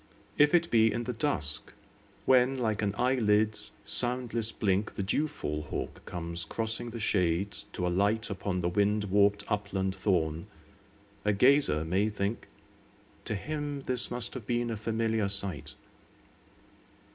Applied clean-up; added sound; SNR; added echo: none; none; none; reverberation time 0.3 s.